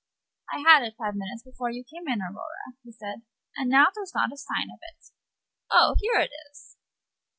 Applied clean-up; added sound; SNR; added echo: none; none; none; none.